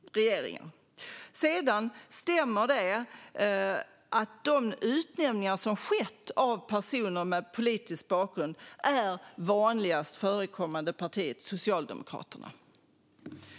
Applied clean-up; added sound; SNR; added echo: none; none; none; none.